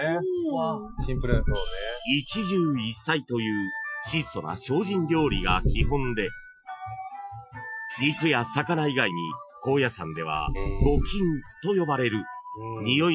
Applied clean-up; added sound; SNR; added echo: classical method Wiener filter.